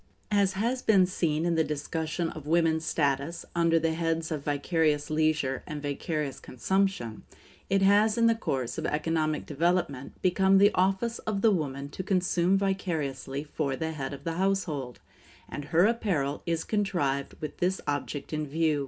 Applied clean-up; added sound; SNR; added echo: none; none; none; reverberation time 0.3 s.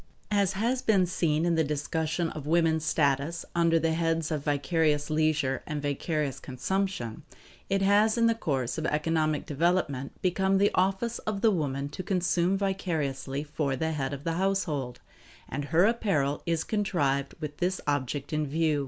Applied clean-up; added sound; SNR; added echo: none; none; none; none.